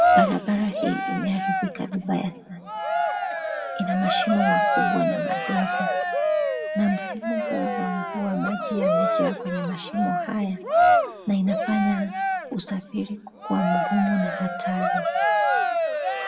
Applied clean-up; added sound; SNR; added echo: none; Cheering; -3 dB; reverberation time 0.6 s.